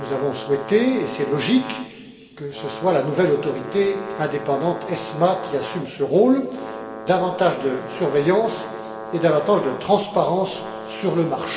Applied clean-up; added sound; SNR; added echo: none; Brass instrument; 12 dB; reverberation time 2.1 s.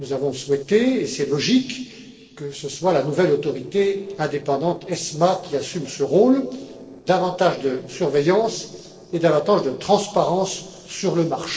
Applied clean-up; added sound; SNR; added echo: neural separator model SepFormer DNS4.